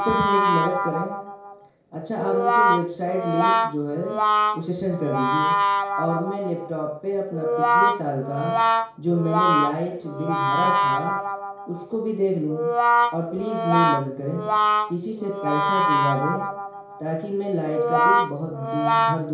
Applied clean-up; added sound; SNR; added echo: none; Brass instrument; -4 dB; reverberation time 0.6 s.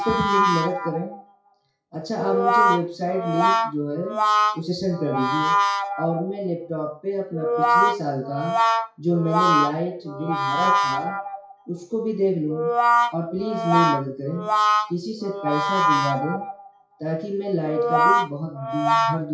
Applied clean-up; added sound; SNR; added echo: classical method WPE with log-MMSE.